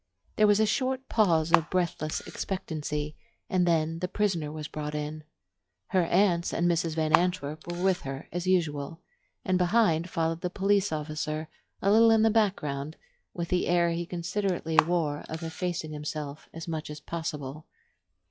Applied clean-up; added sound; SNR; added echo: classical method log-MMSE.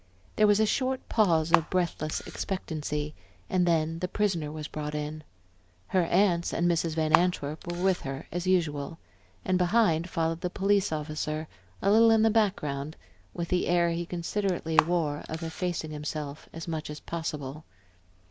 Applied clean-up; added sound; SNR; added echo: none; Camera; 6 dB; none.